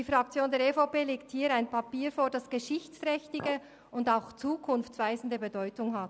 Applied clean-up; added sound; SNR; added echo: none; Chink, clink; 18 dB; none.